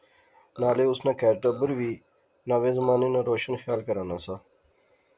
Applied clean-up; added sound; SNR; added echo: none; Burping, eructation; 19 dB; none.